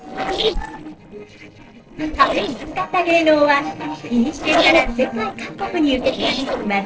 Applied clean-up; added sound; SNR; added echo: neural separator model SepFormer DNS4.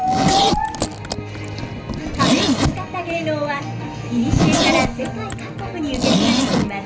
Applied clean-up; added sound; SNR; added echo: none; Zipper (clothing); -2 dB; reverberation time 0.3 s.